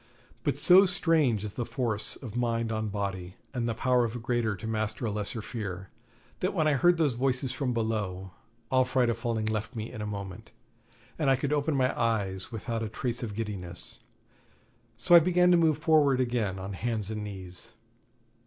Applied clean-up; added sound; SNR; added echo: none; none; none; none.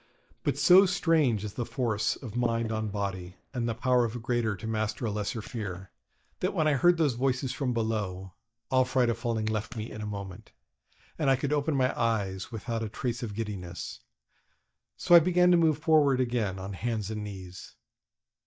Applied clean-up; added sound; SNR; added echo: neural mask model DeepFilterNet 3.